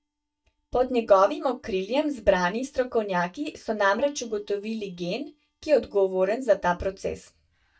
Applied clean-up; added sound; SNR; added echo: neural mask model DeepFilterNet 3.